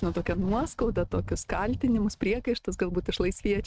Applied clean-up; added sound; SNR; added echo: neural mask model RNNoise.